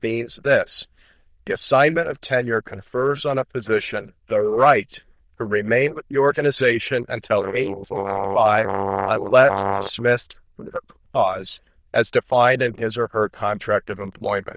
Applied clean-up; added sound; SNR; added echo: neural diffusion model UNIVERSE++.